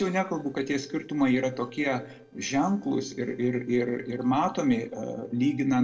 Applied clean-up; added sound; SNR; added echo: neural separator model SepFormer DNS4.